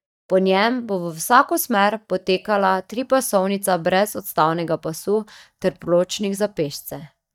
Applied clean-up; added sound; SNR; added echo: neural mask model DeepFilterNet 3.